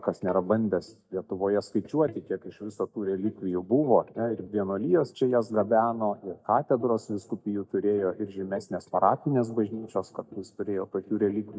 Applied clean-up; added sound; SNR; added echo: neural mask model DeepFilterNet 3.